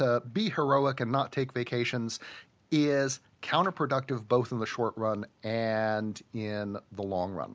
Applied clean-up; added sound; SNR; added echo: none; none; none; none.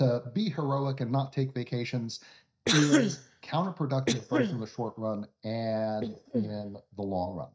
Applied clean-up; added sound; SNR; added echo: neural mask model DeepFilterNet 3.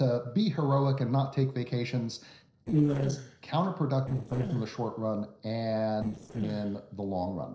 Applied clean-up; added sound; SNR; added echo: neural separator model SepFormer DNS4.